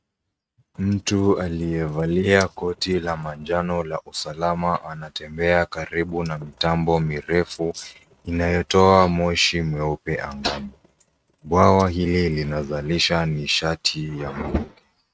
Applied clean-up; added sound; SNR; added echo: neural mask model RNNoise.